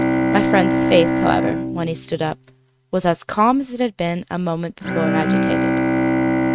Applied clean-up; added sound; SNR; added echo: neural mask model RNNoise.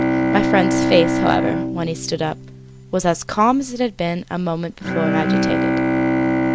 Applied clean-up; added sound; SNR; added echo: none; Bowed string instrument; -1 dB; none.